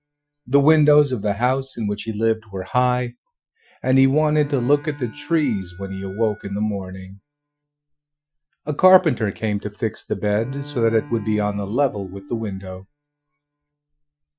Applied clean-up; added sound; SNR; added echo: classical method Wiener filter.